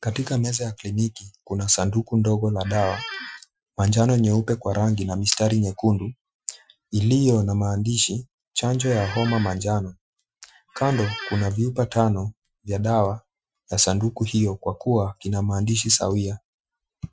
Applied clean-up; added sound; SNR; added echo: classical method Wiener filter.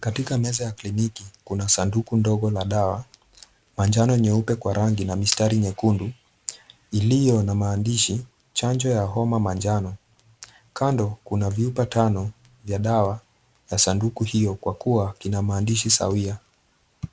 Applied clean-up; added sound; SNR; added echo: none; none; none; none.